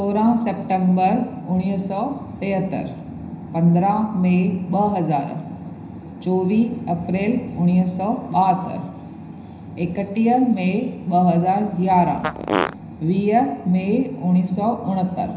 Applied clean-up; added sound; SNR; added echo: none; Fart; 5 dB; reverberation time 0.9 s.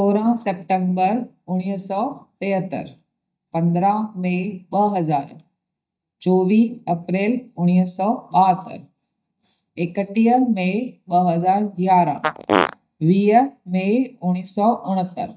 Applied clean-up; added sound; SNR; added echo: neural mask model DeepFilterNet 3.